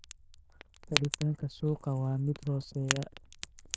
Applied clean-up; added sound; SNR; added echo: neural diffusion model UNIVERSE++.